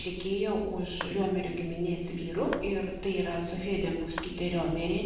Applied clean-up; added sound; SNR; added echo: none; Clapping; 16 dB; reverberation time 0.9 s.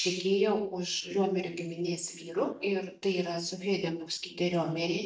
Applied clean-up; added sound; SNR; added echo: neural mask model DeepFilterNet 3.